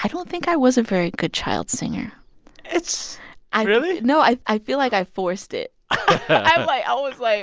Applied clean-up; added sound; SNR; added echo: none; none; none; none.